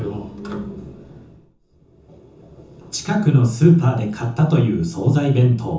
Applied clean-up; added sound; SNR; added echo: none; none; none; reverberation time 0.6 s.